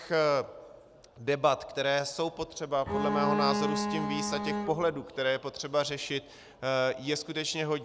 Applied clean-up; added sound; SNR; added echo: none; Bowed string instrument; 0 dB; none.